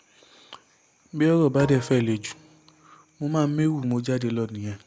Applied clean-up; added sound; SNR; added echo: none; Bowed string instrument; 19 dB; none.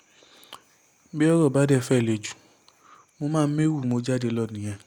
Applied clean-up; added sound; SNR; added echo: none; none; none; none.